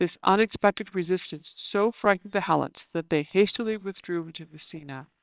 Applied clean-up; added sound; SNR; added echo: neural separator model SepFormer WHAMR!.